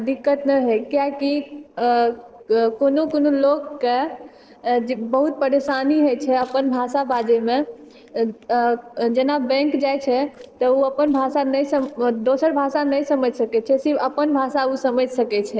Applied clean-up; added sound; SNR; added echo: neural separator model SepFormer DNS4.